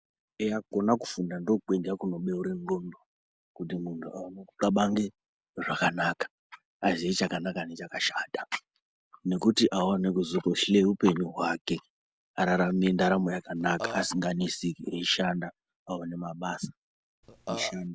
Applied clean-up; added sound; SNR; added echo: none; Burping, eructation; 9 dB; none.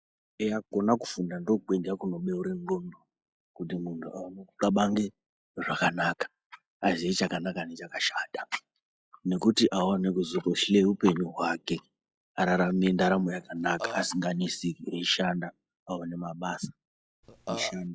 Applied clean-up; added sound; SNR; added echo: classical method log-MMSE.